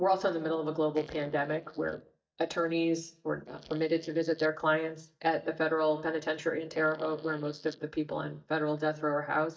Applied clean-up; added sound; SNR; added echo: neural mask model DeepFilterNet 3.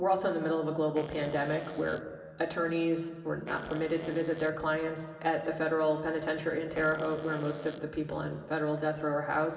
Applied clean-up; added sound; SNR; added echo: none; Fart; 12 dB; reverberation time 1.9 s.